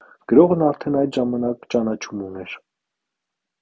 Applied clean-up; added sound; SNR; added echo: none; none; none; none.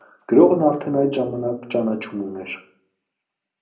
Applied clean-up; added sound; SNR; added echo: none; none; none; reverberation time 0.5 s.